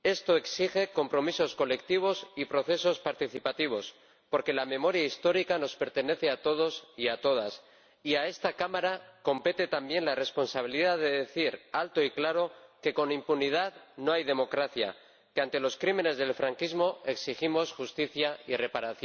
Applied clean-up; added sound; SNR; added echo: none; none; none; none.